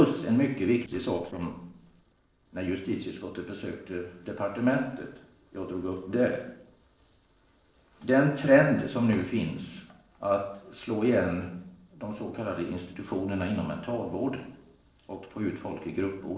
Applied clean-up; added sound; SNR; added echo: neural separator model SepFormer DNS4.